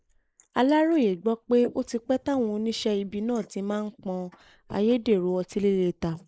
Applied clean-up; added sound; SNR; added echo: neural mask model Resemble Enhance denoiser.